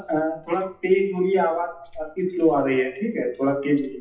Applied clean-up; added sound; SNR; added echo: classical method WPE with log-MMSE.